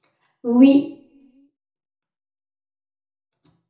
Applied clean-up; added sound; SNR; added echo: none; none; none; reverberation time 0.6 s.